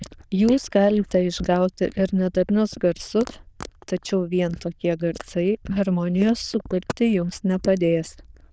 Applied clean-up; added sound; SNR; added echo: neural diffusion model UNIVERSE++.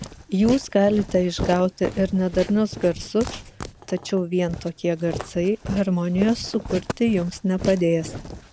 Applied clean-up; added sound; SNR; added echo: none; Walk, footsteps; 12 dB; none.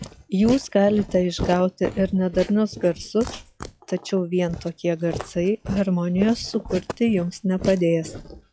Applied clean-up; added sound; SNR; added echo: classical method log-MMSE.